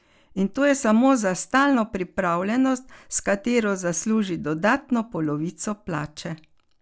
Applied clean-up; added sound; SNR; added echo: none; none; none; none.